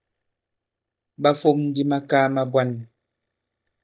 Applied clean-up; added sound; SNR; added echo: neural mask model DeepFilterNet 3.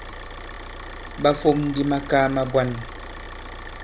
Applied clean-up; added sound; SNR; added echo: none; Idling / Car; 11 dB; none.